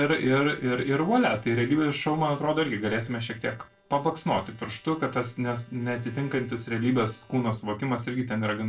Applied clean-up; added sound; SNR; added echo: neural separator model SepFormer DNS4.